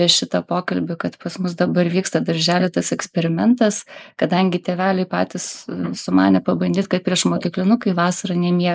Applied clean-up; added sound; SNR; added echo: neural mask model Resemble Enhance denoiser.